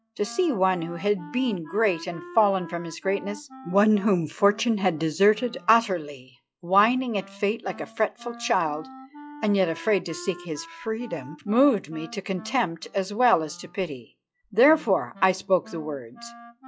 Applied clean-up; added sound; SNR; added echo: classical method log-MMSE.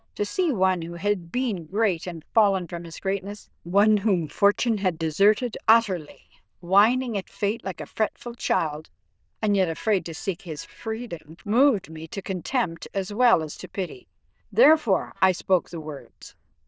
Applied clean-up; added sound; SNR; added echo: neural diffusion model UNIVERSE++.